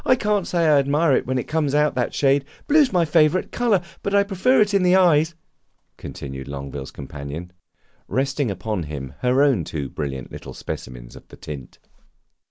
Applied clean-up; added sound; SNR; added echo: none; none; none; none.